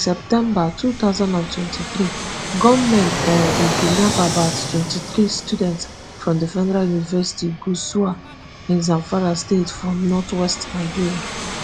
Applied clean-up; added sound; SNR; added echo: none; Fixed-wing aircraft, airplane; 7 dB; none.